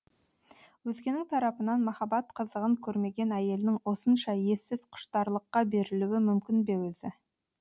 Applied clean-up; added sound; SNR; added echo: none; none; none; none.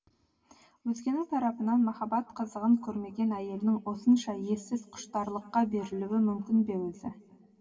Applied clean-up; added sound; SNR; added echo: none; none; none; reverberation time 2.5 s.